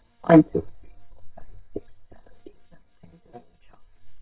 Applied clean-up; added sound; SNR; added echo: neural mask model DeepFilterNet 3.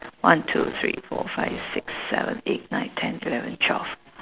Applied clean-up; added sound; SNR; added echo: none; none; none; none.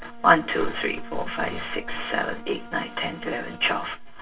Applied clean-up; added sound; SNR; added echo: none; Bowed string instrument; 19 dB; reverberation time 0.2 s.